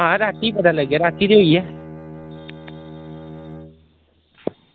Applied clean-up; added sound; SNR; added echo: none; Bowed string instrument; 16 dB; none.